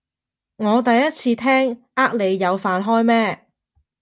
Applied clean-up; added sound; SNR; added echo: none; none; none; none.